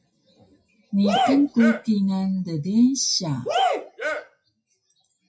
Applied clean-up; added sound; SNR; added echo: classical method WPE with log-MMSE.